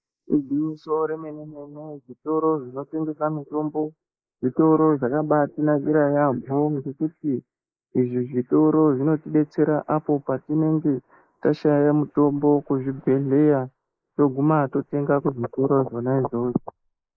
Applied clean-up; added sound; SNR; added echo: neural mask model Resemble Enhance denoiser.